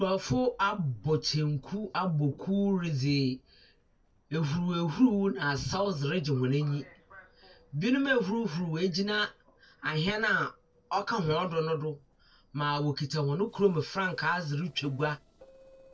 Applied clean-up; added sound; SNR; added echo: neural separator model SepFormer DNS4.